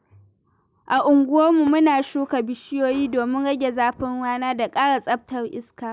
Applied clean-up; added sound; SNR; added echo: none; none; none; none.